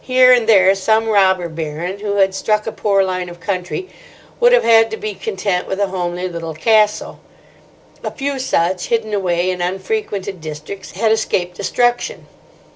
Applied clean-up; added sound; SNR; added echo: none; none; none; none.